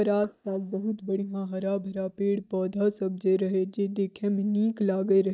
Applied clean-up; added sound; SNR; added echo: neural mask model DeepFilterNet 3.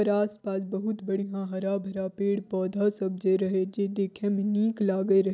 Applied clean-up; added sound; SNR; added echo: none; none; none; none.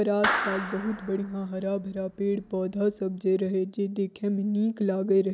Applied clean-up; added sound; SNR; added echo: none; Clapping; 7 dB; none.